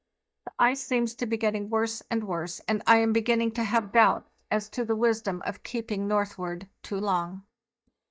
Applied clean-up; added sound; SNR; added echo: neural mask model DeepFilterNet 3.